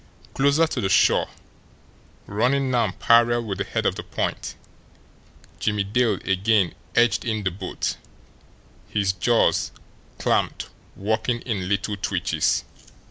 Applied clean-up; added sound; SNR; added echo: none; none; none; none.